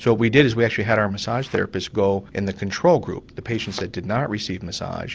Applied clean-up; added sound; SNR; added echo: none; Thump, thud; 19 dB; none.